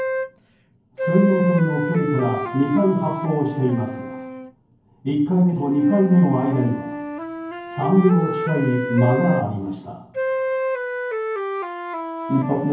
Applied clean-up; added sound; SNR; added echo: none; Wind instrument, woodwind instrument; 6 dB; reverberation time 0.9 s.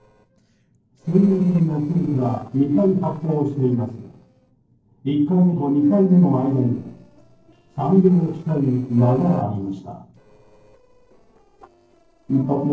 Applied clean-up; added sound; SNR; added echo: neural separator model SepFormer DNS4.